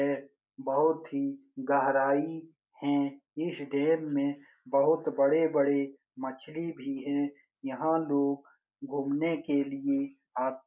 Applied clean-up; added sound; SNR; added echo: none; none; none; none.